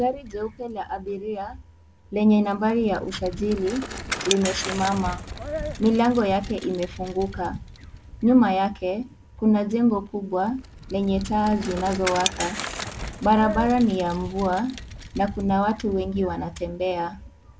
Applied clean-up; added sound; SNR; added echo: none; Bicycle; 11 dB; none.